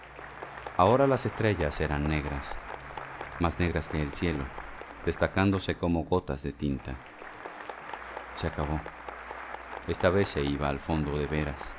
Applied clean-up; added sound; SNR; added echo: none; Applause; 12 dB; none.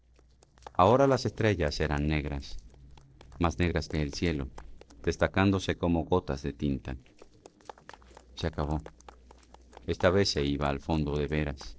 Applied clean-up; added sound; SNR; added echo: neural separator model SepFormer DNS4.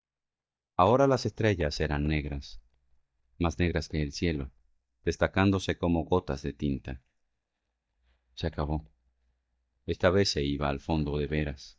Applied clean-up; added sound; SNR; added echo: neural mask model DeepFilterNet 3.